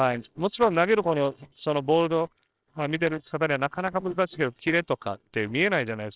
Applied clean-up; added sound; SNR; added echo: neural separator model SepFormer WHAMR!.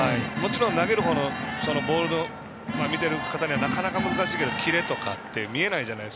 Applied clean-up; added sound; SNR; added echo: none; none; none; none.